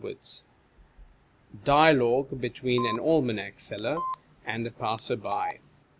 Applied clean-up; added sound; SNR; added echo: none; Telephone; 9 dB; none.